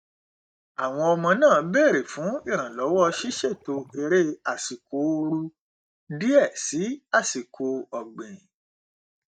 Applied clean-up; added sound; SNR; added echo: neural mask model DeepFilterNet 3.